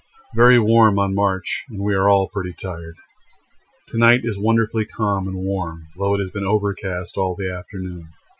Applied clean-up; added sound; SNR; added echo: classical method Wiener filter.